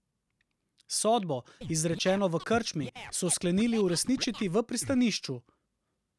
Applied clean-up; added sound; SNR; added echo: none; Scratching (performance technique); 15 dB; none.